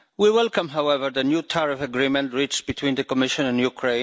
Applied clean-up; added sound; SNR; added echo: none; none; none; none.